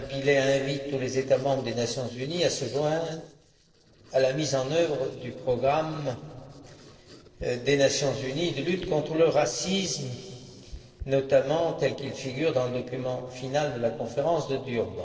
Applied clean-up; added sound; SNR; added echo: neural separator model SepFormer DNS4.